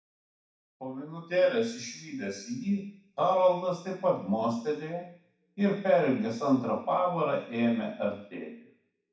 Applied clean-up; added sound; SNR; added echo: none; none; none; reverberation time 0.6 s.